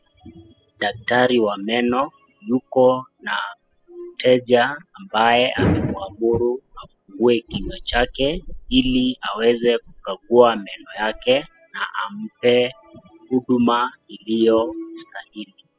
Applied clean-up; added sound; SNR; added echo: classical method spectral subtraction.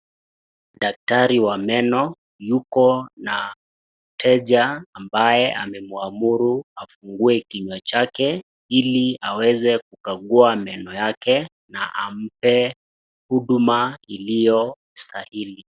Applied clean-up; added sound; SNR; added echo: none; none; none; none.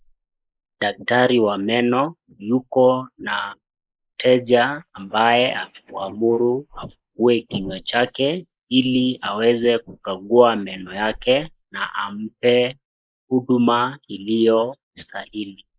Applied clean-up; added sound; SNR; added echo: neural mask model Resemble Enhance denoiser.